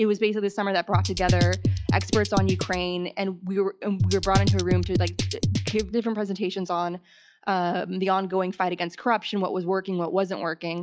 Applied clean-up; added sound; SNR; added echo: classical method log-MMSE.